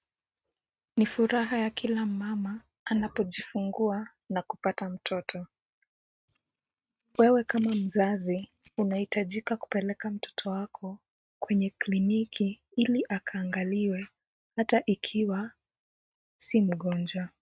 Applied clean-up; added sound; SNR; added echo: neural mask model RNNoise.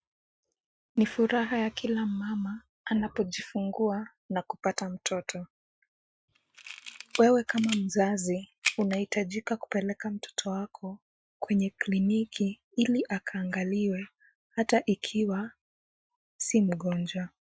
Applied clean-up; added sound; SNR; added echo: classical method Wiener filter.